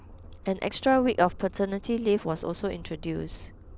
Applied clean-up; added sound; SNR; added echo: none; Subway, metro, underground; 17 dB; none.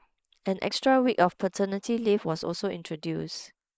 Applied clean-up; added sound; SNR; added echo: neural mask model Resemble Enhance denoiser.